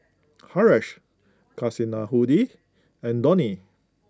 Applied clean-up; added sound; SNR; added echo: none; none; none; none.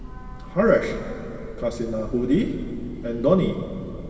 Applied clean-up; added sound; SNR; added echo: none; Train / Breathing; 12 dB; reverberation time 2.6 s.